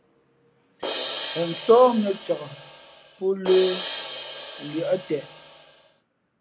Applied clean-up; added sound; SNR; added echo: none; Crash cymbal; 7 dB; none.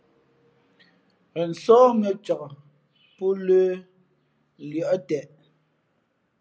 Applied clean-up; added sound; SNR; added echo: none; none; none; none.